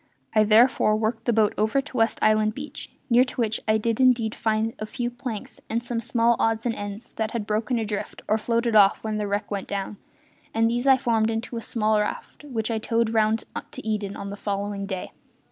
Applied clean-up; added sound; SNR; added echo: none; none; none; none.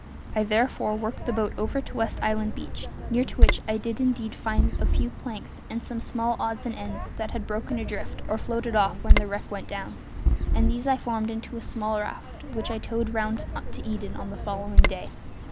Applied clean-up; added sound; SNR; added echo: none; Bird vocalization, bird call, bird song; -3 dB; none.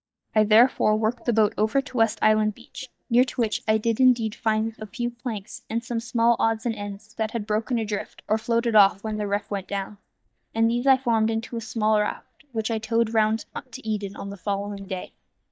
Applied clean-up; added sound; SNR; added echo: neural mask model DeepFilterNet 3.